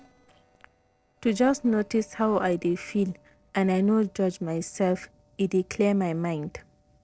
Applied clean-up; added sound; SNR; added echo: neural separator model SepFormer DNS4.